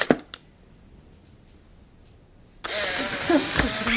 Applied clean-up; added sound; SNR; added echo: none; Camera; -3 dB; none.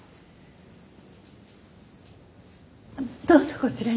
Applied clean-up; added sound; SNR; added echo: none; none; none; none.